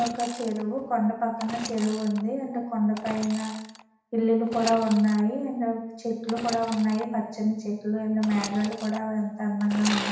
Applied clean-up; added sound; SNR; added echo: none; Sawing / Engine; 13 dB; reverberation time 0.8 s.